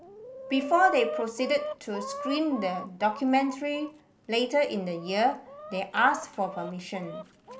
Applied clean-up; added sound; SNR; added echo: none; Chicken, rooster; 11 dB; none.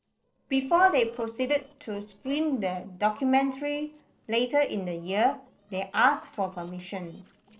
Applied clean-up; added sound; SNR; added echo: neural separator model SepFormer DNS4.